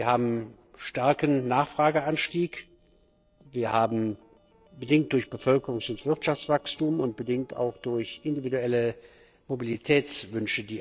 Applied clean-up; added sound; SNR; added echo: neural separator model SepFormer DNS4.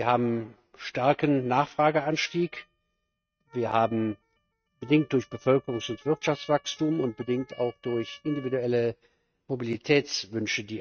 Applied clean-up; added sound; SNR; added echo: neural mask model RNNoise.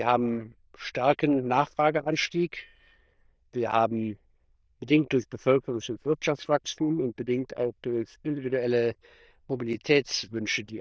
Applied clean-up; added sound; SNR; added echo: neural diffusion model UNIVERSE++.